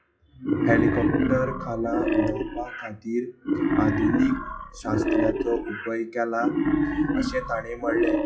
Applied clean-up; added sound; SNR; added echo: classical method WPE with log-MMSE.